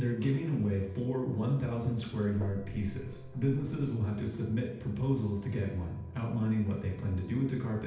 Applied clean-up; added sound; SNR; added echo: none; Gong; 14 dB; reverberation time 0.8 s.